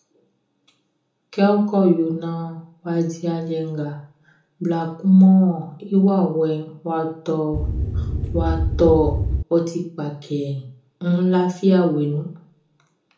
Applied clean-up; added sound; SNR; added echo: none; Wind; 1 dB; reverberation time 1.0 s.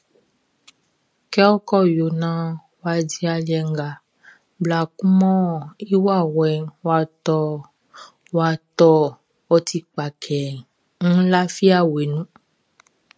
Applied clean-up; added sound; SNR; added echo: none; none; none; none.